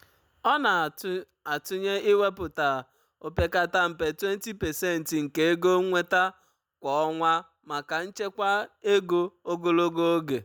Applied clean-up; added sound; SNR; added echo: none; none; none; none.